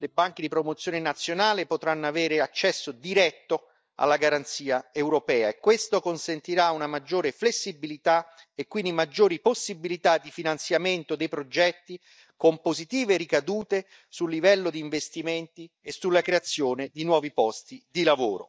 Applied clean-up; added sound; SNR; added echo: neural mask model DeepFilterNet 3.